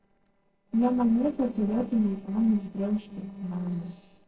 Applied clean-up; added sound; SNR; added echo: neural separator model SepFormer DNS4.